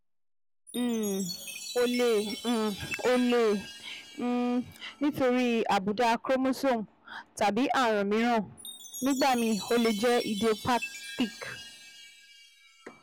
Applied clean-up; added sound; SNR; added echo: none; Chime; 15 dB; none.